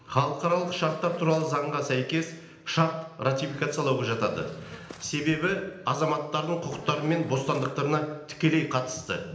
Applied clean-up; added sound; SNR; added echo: none; Buzz; 19 dB; reverberation time 0.8 s.